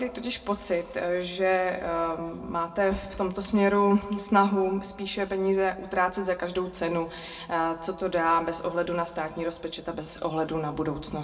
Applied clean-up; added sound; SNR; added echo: none; none; none; reverberation time 1.2 s.